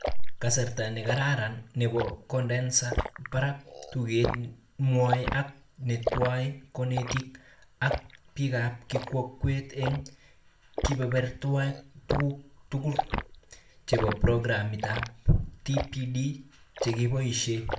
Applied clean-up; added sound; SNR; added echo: none; Liquid; 8 dB; reverberation time 0.3 s.